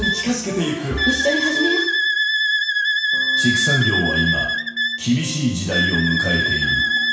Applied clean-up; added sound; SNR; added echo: none; Wind instrument, woodwind instrument; -2 dB; reverberation time 0.7 s.